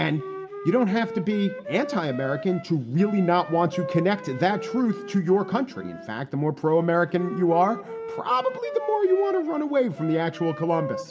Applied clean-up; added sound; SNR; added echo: none; Wind instrument, woodwind instrument; 12 dB; reverberation time 2.3 s.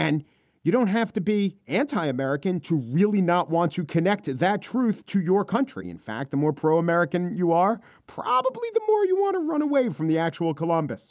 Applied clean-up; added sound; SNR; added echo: none; none; none; none.